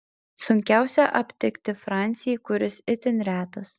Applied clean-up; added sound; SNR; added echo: none; none; none; none.